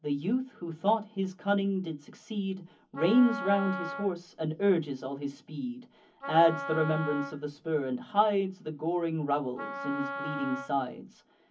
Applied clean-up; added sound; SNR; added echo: none; Wind instrument, woodwind instrument; 9 dB; reverberation time 0.3 s.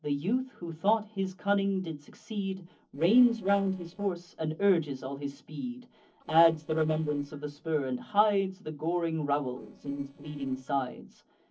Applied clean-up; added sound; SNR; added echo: neural separator model SepFormer DNS4.